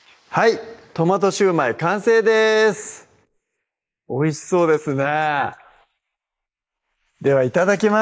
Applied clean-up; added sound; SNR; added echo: neural mask model Resemble Enhance denoiser.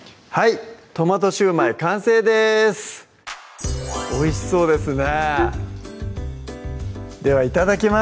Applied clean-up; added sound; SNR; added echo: none; Wind instrument, woodwind instrument; 7 dB; none.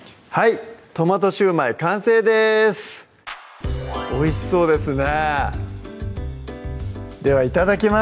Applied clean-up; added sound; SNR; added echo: none; none; none; none.